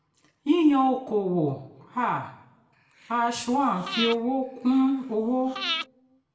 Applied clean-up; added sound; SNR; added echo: none; Breathing; 9 dB; reverberation time 0.6 s.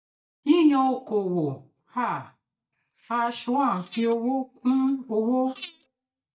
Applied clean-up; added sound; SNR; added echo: neural mask model DeepFilterNet 3.